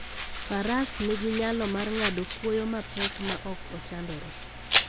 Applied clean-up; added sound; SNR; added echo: none; Domestic sounds, home sounds; -2 dB; none.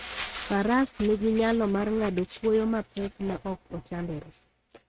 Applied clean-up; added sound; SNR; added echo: neural mask model RNNoise.